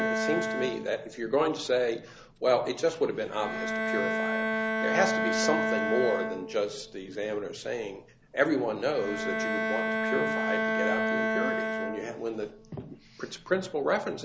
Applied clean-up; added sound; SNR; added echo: none; Bowed string instrument; 1 dB; none.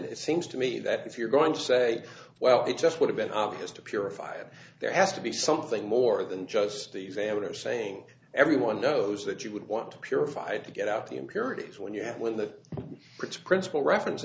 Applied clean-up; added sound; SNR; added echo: none; none; none; none.